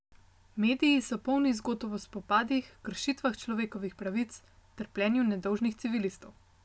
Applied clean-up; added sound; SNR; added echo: none; none; none; none.